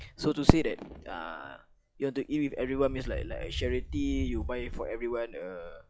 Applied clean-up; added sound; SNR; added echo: classical method log-MMSE.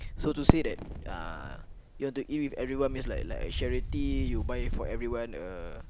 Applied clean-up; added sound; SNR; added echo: none; Fireworks + Wind; -2 dB; none.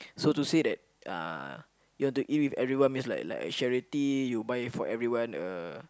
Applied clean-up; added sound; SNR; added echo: none; none; none; none.